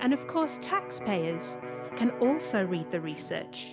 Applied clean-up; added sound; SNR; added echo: none; Electric guitar; 9 dB; none.